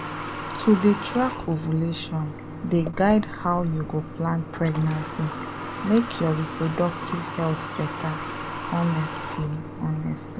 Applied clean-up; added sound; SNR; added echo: none; Water tap, faucet / Water; 8 dB; none.